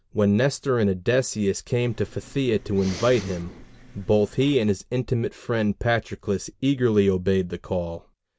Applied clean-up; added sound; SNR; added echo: none; Respiratory sounds; 18 dB; none.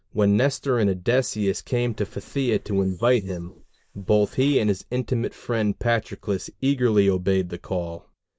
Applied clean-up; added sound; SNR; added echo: neural mask model Resemble Enhance denoiser.